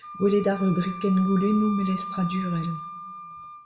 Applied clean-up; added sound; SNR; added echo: none; Wind instrument, woodwind instrument; 11 dB; reverberation time 1.0 s.